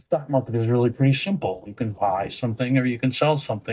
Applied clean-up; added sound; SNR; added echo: neural mask model DeepFilterNet 3.